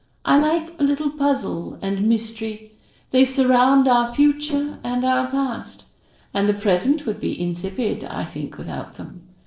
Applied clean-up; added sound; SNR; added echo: neural separator model SepFormer DNS4.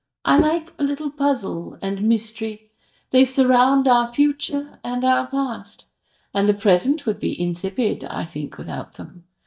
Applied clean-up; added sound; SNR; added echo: neural mask model DeepFilterNet 3.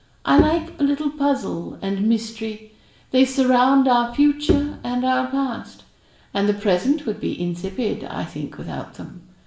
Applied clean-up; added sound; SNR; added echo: none; Bowed string instrument; 7 dB; reverberation time 0.5 s.